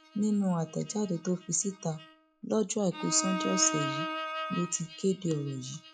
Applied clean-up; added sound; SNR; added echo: classical method log-MMSE.